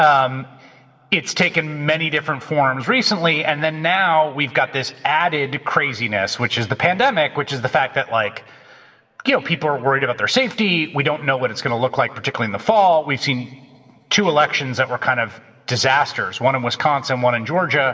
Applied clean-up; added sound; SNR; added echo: none; none; none; reverberation time 1.5 s.